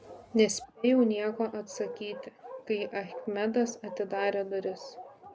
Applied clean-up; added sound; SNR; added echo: none; Bark; 15 dB; none.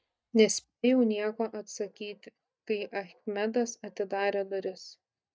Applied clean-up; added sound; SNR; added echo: neural mask model DeepFilterNet 3.